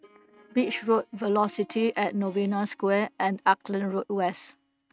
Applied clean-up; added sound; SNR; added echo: neural mask model RNNoise.